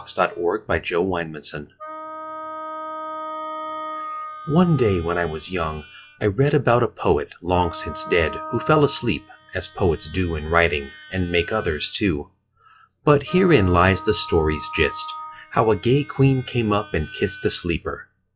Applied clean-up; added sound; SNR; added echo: classical method log-MMSE.